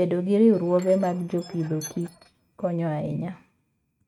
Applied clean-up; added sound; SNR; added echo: neural mask model RNNoise.